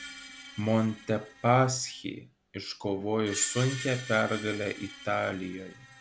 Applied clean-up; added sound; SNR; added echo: none; Screech; 14 dB; none.